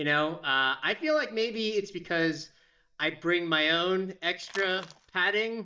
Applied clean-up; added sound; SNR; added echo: neural mask model DeepFilterNet 3.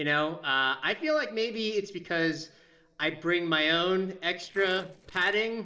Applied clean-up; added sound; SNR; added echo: neural separator model SepFormer DNS4.